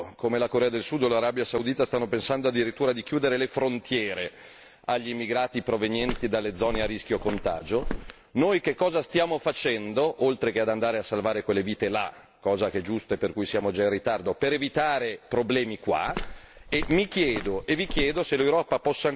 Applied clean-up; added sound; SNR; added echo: none; Walk, footsteps; 8 dB; none.